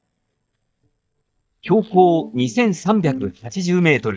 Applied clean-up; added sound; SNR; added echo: neural mask model DeepFilterNet 3.